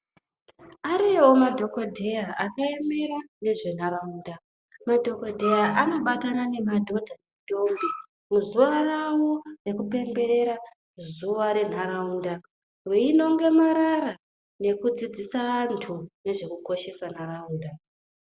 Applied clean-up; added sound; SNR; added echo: none; none; none; none.